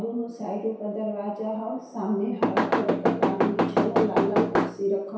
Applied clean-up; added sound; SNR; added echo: none; Knock / Wood; -5 dB; reverberation time 0.7 s.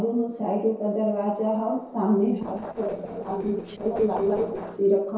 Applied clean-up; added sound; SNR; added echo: neural separator model SepFormer DNS4.